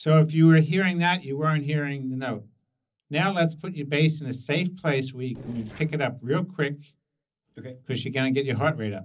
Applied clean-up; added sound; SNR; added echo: neural separator model SepFormer DNS4.